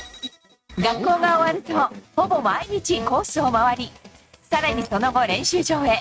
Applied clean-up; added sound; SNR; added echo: neural mask model RNNoise.